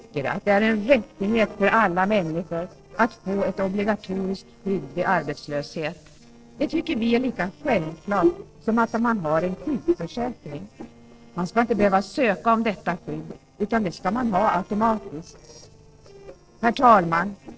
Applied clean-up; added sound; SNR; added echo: neural separator model SepFormer DNS4.